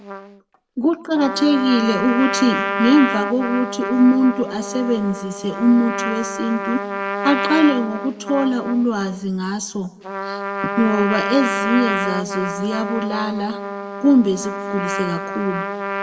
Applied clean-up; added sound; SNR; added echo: none; Trumpet; 6 dB; reverberation time 0.9 s.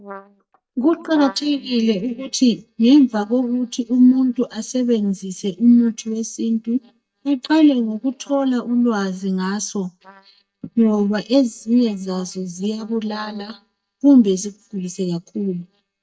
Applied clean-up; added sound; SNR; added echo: neural mask model DeepFilterNet 3.